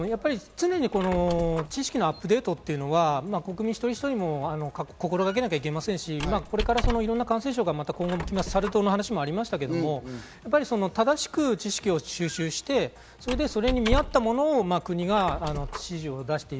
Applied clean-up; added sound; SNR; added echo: none; Squeak; 10 dB; none.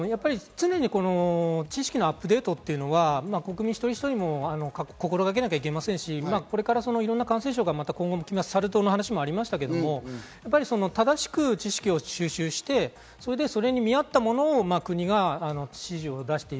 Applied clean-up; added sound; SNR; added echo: none; none; none; none.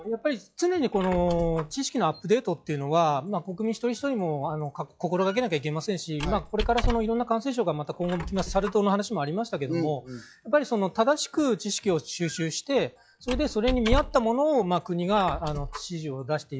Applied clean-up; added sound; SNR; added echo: classical method log-MMSE.